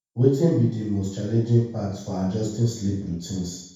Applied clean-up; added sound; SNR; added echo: none; none; none; reverberation time 0.7 s.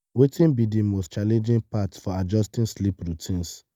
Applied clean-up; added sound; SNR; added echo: none; none; none; none.